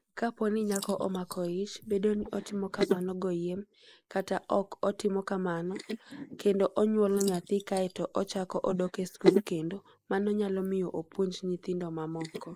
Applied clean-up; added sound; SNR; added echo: neural mask model Resemble Enhance denoiser.